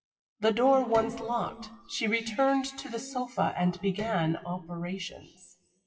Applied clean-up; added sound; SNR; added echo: classical method WPE with log-MMSE.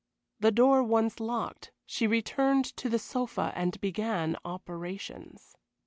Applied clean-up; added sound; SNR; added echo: none; none; none; none.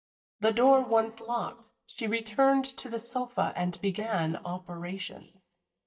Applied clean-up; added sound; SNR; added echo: neural mask model DeepFilterNet 3.